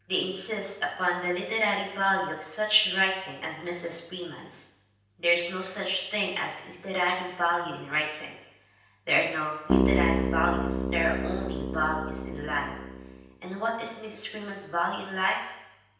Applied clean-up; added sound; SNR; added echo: none; Keyboard (musical); -2 dB; reverberation time 0.9 s.